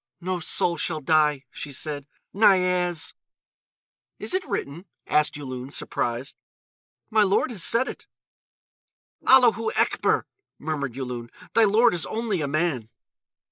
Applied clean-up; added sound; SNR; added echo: neural mask model Resemble Enhance denoiser.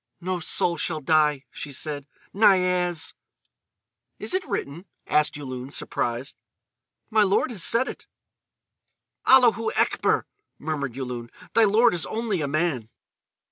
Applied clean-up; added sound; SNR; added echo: none; none; none; none.